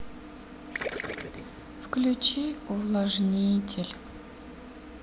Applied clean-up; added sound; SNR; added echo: none; Gurgling; 9 dB; none.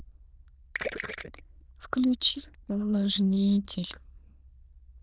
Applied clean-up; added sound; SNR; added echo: neural diffusion model UNIVERSE++.